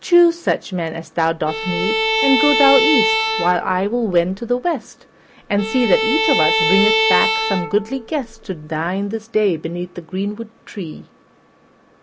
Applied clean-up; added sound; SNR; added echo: none; Bowed string instrument; 0 dB; none.